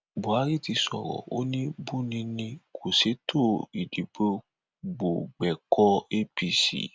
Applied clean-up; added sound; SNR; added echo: none; none; none; none.